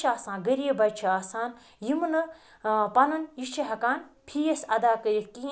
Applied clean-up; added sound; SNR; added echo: none; none; none; none.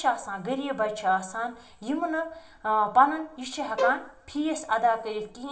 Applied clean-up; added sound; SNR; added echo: none; Bowed string instrument; 5 dB; reverberation time 0.9 s.